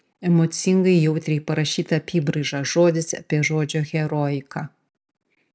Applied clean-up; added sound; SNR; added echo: none; none; none; none.